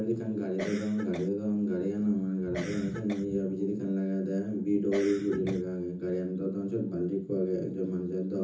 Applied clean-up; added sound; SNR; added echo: none; Cough; 12 dB; reverberation time 0.6 s.